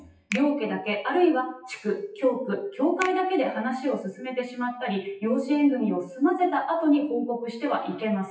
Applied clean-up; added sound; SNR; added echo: classical method WPE with log-MMSE.